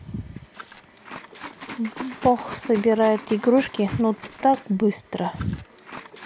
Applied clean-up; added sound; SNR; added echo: none; Liquid; 16 dB; none.